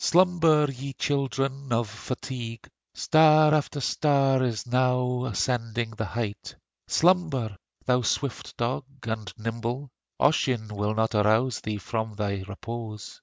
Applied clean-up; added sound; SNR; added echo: none; none; none; none.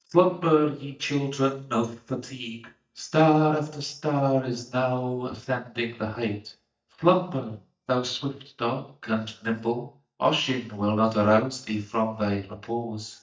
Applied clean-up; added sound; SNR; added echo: neural mask model DeepFilterNet 3.